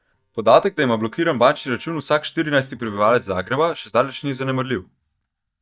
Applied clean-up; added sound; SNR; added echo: neural mask model DeepFilterNet 3.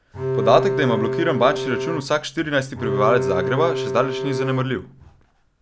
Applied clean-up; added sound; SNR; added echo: none; Bowed string instrument; 3 dB; none.